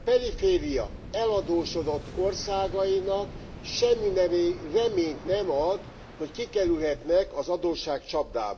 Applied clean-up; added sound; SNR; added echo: none; Waves, surf; 14 dB; reverberation time 0.5 s.